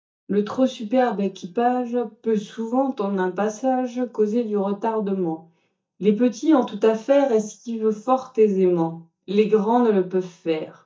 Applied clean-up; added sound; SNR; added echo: neural mask model DeepFilterNet 3.